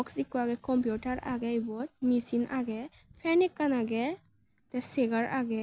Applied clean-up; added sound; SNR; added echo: none; none; none; none.